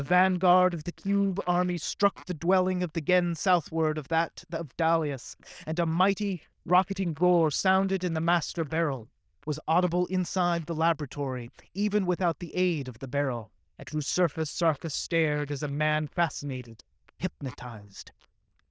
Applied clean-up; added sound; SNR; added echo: neural diffusion model UNIVERSE++.